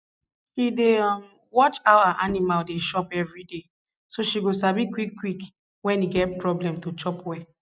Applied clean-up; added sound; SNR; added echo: neural mask model DeepFilterNet 3.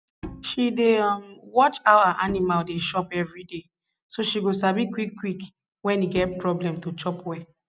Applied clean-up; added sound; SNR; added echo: none; Bowed string instrument; 18 dB; none.